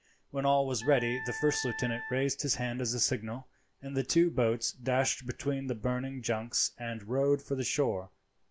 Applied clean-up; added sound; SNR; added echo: none; Wind instrument, woodwind instrument; 10 dB; none.